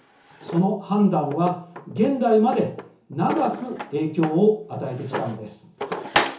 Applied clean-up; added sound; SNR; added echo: none; Drawer open or close; 9 dB; reverberation time 0.6 s.